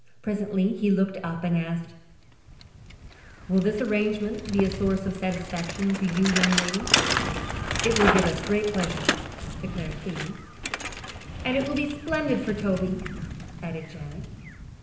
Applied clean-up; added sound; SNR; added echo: none; Bicycle; 4 dB; reverberation time 0.9 s.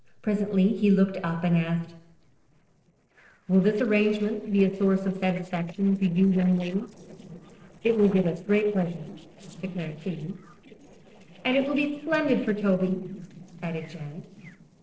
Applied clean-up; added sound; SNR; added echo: neural separator model SepFormer DNS4.